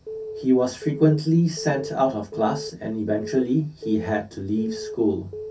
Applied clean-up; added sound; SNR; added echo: none; Alarm / Keyboard (musical); 13 dB; reverberation time 0.3 s.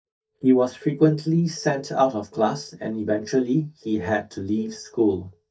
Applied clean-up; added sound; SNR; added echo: neural mask model DeepFilterNet 3.